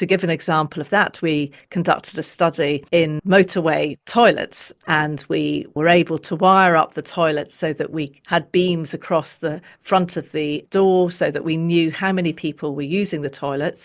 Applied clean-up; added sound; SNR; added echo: neural mask model Resemble Enhance denoiser.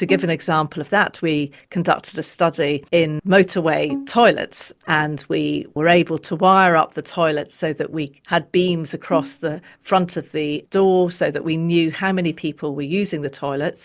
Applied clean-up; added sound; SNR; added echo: none; Bowed string instrument; 16 dB; none.